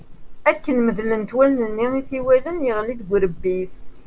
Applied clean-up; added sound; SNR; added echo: none; Thunder / Wind / Bird vocalization, bird call, bird song; 11 dB; none.